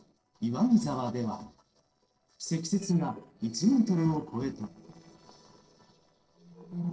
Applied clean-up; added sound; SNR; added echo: neural separator model SepFormer DNS4.